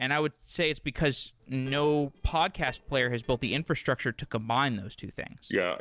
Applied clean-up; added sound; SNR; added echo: neural separator model SepFormer DNS4.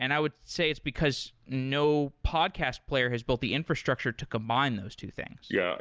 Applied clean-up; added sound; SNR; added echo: none; none; none; none.